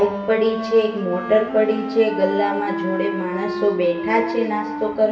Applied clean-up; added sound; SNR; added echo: none; Wind instrument, woodwind instrument; 7 dB; reverberation time 1.0 s.